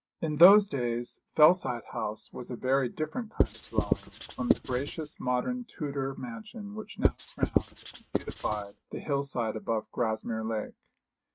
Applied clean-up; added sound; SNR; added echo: neural mask model RNNoise.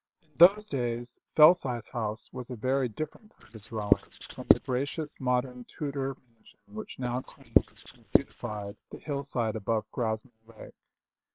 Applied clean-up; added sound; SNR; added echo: neural separator model SepFormer WHAM!.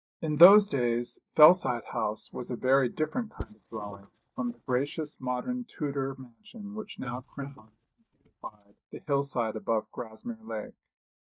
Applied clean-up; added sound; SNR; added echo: neural mask model DeepFilterNet 3.